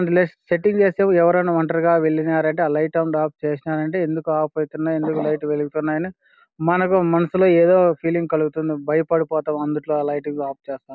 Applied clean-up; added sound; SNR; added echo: none; none; none; none.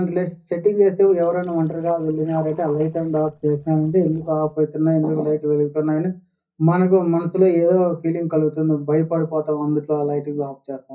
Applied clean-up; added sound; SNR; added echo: neural mask model DeepFilterNet 3.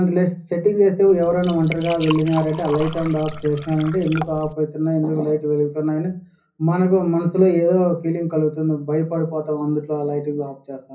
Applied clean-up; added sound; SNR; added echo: none; Liquid; 13 dB; reverberation time 0.5 s.